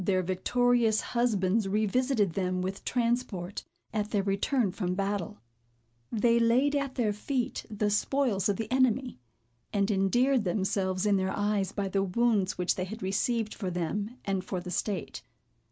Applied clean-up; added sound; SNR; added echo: none; none; none; none.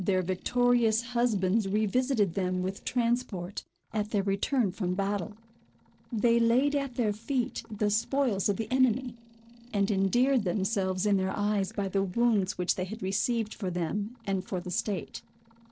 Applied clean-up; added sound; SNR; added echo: neural separator model SepFormer DNS4.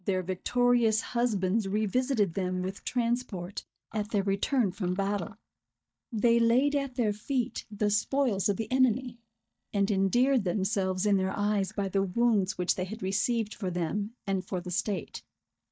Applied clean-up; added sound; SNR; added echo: neural mask model DeepFilterNet 3.